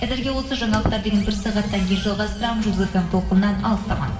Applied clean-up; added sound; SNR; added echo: none; Squeak; 14 dB; reverberation time 1.7 s.